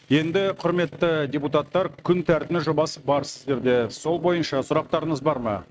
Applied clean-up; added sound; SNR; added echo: neural mask model RNNoise.